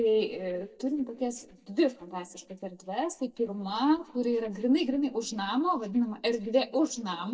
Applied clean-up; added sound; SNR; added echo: neural mask model DeepFilterNet 3.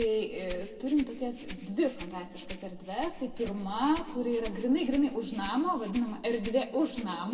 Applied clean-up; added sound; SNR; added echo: none; Rattle (instrument); 3 dB; reverberation time 1.6 s.